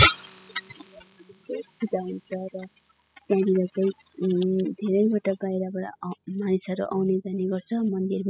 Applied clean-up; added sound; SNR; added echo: classical method spectral subtraction.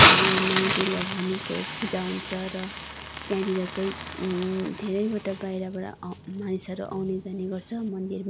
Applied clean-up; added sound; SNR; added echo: none; Hiss; -2 dB; none.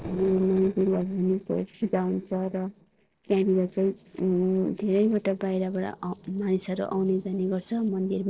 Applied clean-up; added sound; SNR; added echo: neural separator model SepFormer DNS4.